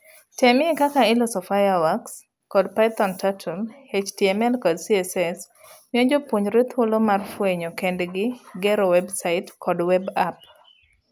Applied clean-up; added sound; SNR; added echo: none; none; none; none.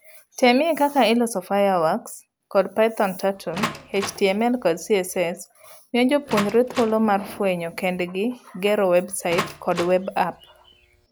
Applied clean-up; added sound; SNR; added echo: none; Door; 13 dB; none.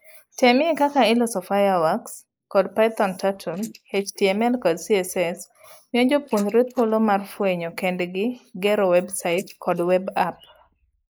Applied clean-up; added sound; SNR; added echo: neural mask model Resemble Enhance denoiser.